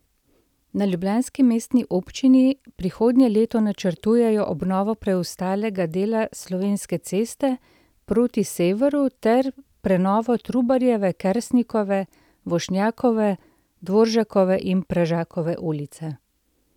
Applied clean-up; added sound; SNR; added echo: none; none; none; none.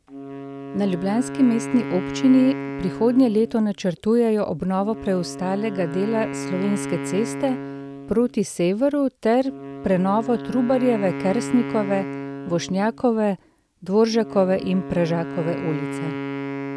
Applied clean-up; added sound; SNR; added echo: none; Wind instrument, woodwind instrument; 9 dB; none.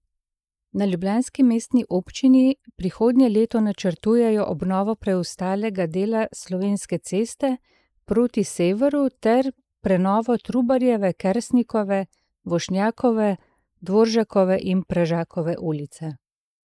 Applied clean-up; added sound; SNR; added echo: neural mask model Resemble Enhance denoiser.